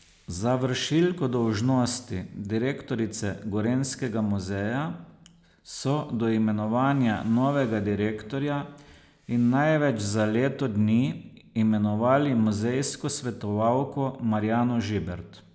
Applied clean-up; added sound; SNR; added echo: none; none; none; none.